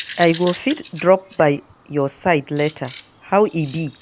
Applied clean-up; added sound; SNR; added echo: none; Bird vocalization, bird call, bird song; 19 dB; none.